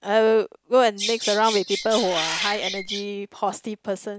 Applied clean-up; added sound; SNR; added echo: none; Bird vocalization, bird call, bird song + Engine; 6 dB; none.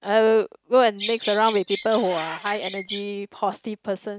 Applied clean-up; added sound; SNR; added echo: neural mask model RNNoise.